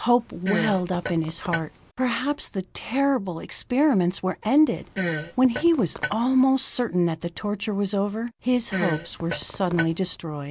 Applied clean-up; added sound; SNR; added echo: none; Fart; 8 dB; none.